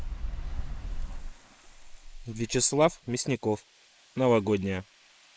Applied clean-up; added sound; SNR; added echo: neural mask model Resemble Enhance denoiser.